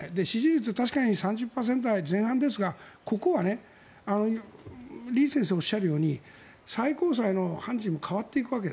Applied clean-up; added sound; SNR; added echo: none; none; none; none.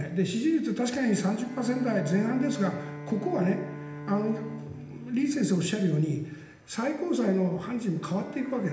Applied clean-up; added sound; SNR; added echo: none; Bowed string instrument; 14 dB; reverberation time 0.8 s.